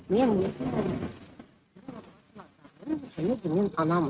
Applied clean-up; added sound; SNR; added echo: neural mask model RNNoise.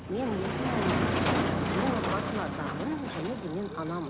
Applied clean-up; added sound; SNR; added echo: none; Motor vehicle (road); -4 dB; none.